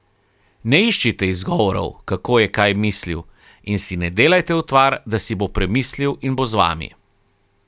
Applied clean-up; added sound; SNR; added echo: none; none; none; none.